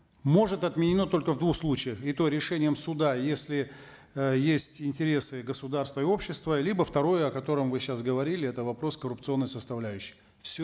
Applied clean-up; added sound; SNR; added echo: none; none; none; none.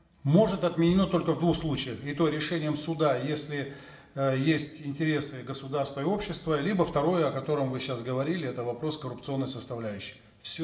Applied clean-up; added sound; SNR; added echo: none; none; none; reverberation time 2.0 s.